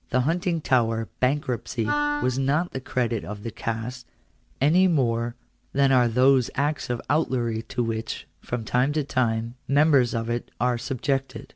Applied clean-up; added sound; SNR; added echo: none; Wind instrument, woodwind instrument; 5 dB; none.